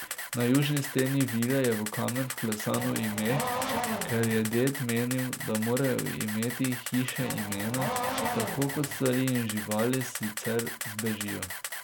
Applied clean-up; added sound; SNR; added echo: none; Race car, auto racing / Accelerating, revving, vroom + Camera; 5 dB; none.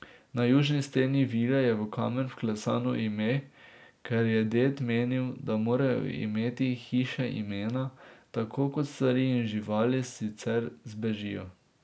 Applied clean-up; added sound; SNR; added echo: none; none; none; none.